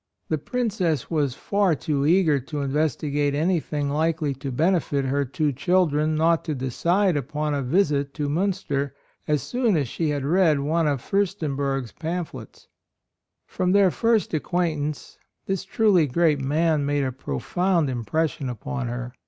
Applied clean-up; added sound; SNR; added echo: none; none; none; none.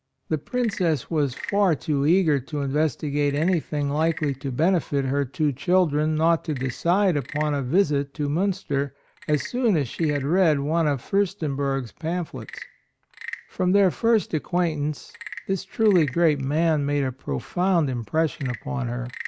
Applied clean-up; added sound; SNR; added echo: none; Wood / Percussion / Frog; 20 dB; none.